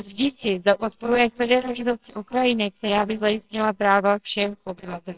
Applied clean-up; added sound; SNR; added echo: neural separator model SepFormer WHAMR!.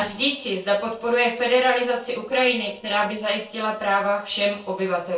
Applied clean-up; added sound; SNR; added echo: neural separator model SepFormer DNS4.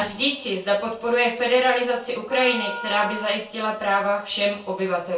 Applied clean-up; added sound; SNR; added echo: none; Wind instrument, woodwind instrument; 13 dB; reverberation time 0.3 s.